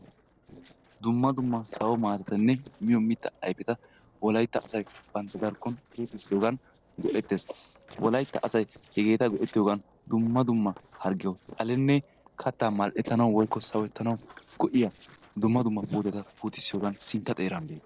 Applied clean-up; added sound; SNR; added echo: neural separator model SepFormer DNS4.